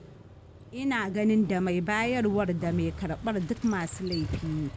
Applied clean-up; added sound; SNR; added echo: none; Motorcycle; 12 dB; none.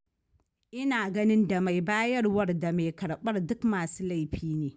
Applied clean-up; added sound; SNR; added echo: none; none; none; none.